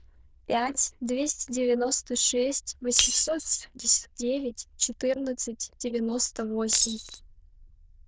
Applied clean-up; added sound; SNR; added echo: neural diffusion model UNIVERSE++.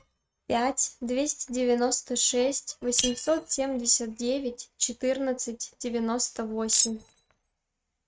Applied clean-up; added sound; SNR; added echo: neural mask model RNNoise.